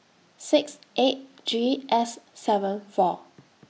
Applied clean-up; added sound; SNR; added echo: none; none; none; none.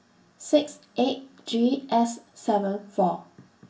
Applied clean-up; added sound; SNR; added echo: none; none; none; reverberation time 0.2 s.